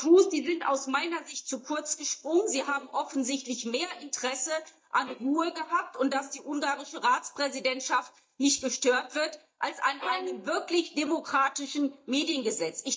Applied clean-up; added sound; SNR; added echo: neural mask model DeepFilterNet 3.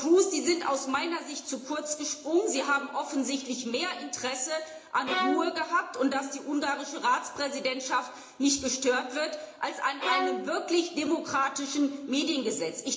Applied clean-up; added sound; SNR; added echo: none; Bowed string instrument; 1 dB; reverberation time 0.8 s.